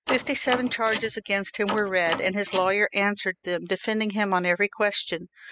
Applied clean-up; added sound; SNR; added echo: classical method spectral subtraction.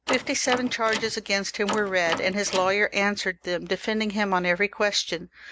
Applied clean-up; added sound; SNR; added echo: none; Door; 9 dB; none.